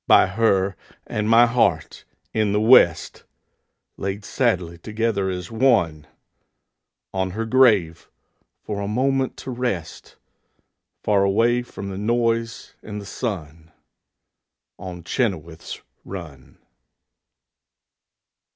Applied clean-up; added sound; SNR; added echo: none; none; none; none.